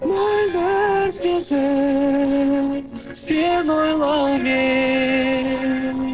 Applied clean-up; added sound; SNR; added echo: neural separator model SepFormer DNS4.